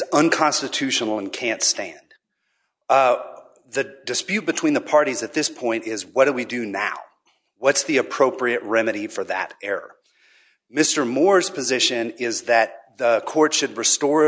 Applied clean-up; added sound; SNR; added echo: none; none; none; none.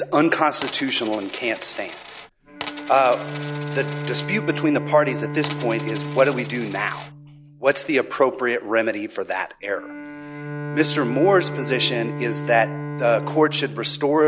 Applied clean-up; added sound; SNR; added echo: none; Bowed string instrument + Coin (dropping); 9 dB; none.